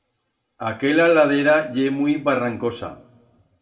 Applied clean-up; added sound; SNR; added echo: none; none; none; reverberation time 0.8 s.